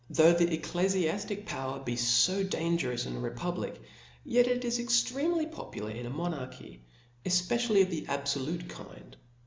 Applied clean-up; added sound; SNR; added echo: none; none; none; none.